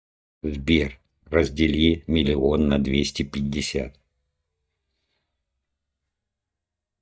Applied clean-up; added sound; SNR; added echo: neural mask model DeepFilterNet 3.